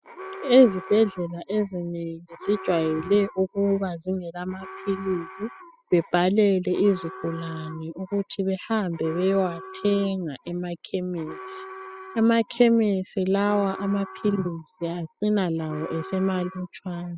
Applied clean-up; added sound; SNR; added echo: classical method spectral subtraction.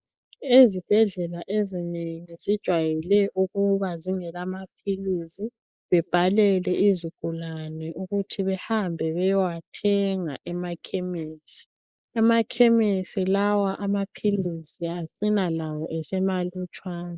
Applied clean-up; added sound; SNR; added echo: neural mask model Resemble Enhance denoiser.